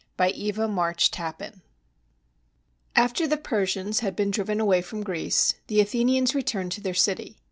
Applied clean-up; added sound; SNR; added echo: none; none; none; none.